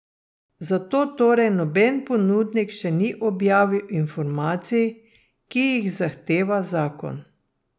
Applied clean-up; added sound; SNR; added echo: none; none; none; none.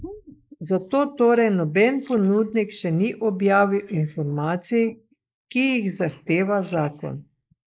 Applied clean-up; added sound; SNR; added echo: neural mask model Resemble Enhance denoiser.